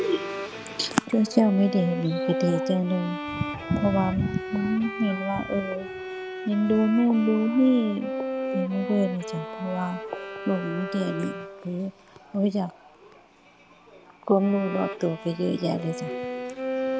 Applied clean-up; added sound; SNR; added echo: none; Bowed string instrument; 8 dB; none.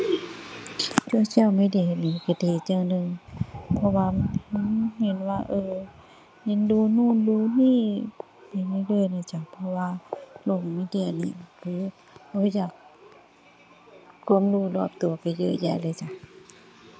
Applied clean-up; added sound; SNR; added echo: none; none; none; none.